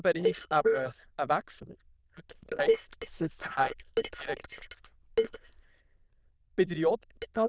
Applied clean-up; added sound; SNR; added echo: neural diffusion model UNIVERSE++.